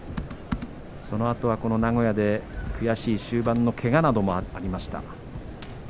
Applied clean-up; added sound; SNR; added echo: none; Computer keyboard; 13 dB; none.